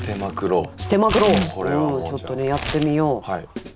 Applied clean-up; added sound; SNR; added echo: none; Crumpling, crinkling; 11 dB; none.